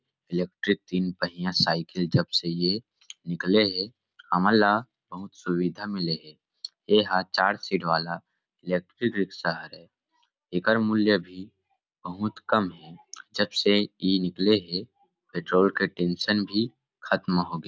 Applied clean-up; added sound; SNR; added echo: none; none; none; none.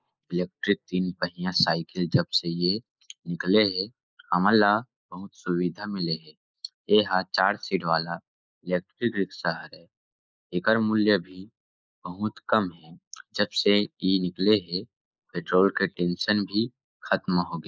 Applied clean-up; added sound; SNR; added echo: neural mask model Resemble Enhance denoiser.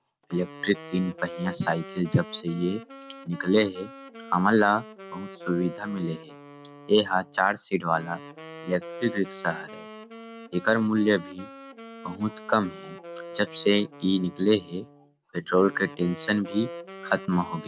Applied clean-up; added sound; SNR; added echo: none; Wind instrument, woodwind instrument; 16 dB; none.